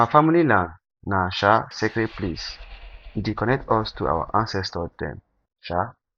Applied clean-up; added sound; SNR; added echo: neural mask model DeepFilterNet 3.